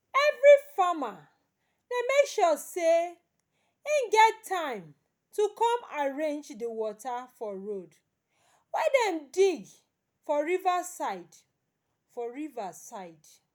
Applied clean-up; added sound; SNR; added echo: none; none; none; none.